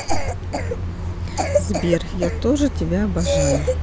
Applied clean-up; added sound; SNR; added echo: none; Cough; 4 dB; none.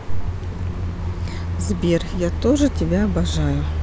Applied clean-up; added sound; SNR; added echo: none; none; none; none.